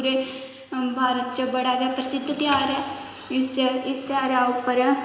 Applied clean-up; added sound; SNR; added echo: none; none; none; reverberation time 3.0 s.